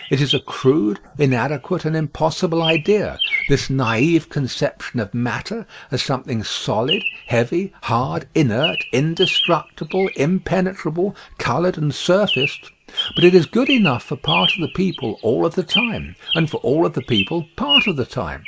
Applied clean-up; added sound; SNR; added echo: neural mask model Resemble Enhance denoiser.